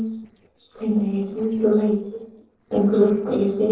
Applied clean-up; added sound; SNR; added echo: neural separator model SepFormer DNS4.